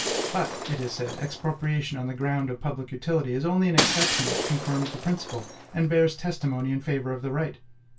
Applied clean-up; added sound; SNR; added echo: none; Shatter; 4 dB; reverberation time 0.2 s.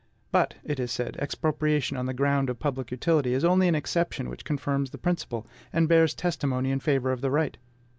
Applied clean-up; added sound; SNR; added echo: none; none; none; none.